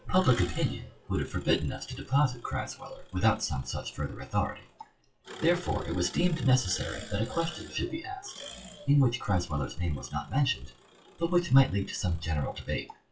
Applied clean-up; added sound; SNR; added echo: classical method WPE with log-MMSE.